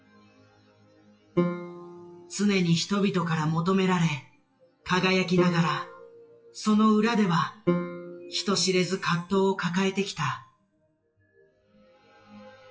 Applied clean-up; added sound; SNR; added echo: classical method WPE with log-MMSE.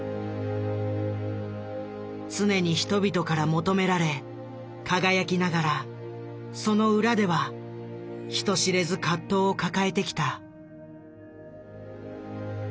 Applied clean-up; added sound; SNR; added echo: none; none; none; none.